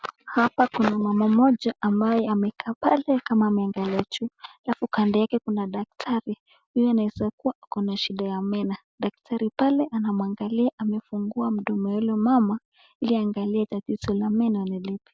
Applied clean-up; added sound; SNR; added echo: none; none; none; none.